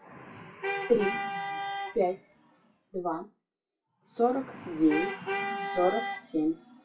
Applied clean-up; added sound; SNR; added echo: classical method WPE with log-MMSE.